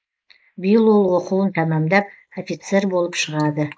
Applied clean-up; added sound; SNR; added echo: neural mask model Resemble Enhance denoiser.